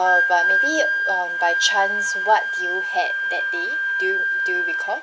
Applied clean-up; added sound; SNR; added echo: none; Wind instrument, woodwind instrument; -3 dB; none.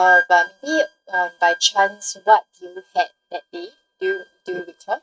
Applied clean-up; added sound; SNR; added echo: neural mask model RNNoise.